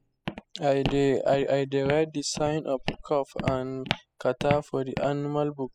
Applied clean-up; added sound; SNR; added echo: classical method spectral subtraction.